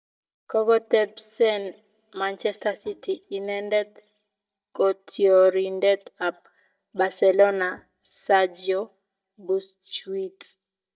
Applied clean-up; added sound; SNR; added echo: neural mask model DeepFilterNet 3.